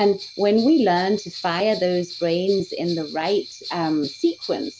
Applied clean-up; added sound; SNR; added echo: none; Bell; 16 dB; none.